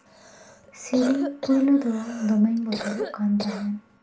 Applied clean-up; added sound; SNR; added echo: none; Cough; 12 dB; reverberation time 0.4 s.